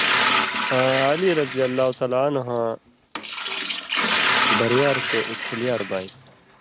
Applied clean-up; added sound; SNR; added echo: none; Liquid; 1 dB; none.